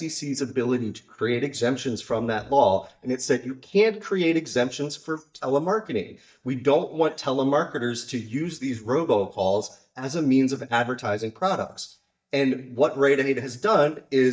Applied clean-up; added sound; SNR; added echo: neural mask model DeepFilterNet 3.